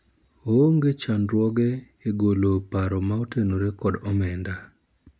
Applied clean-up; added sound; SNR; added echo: none; none; none; none.